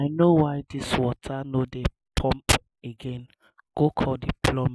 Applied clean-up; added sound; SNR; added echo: none; none; none; none.